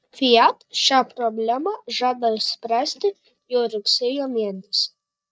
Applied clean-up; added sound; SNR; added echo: neural mask model DeepFilterNet 3.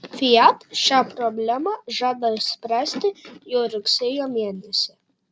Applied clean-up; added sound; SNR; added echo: none; none; none; none.